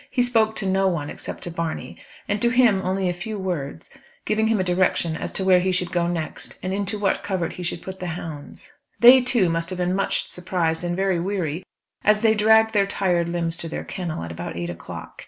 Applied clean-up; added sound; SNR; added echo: none; none; none; none.